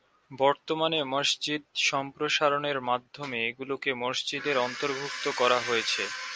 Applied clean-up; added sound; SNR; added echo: none; none; none; none.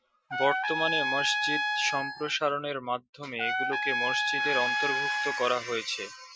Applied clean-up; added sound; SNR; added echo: classical method Wiener filter.